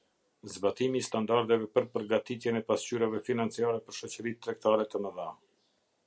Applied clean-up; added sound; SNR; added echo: none; none; none; none.